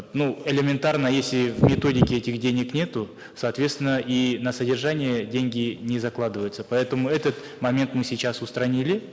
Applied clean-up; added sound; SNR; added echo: none; Wind; -2 dB; none.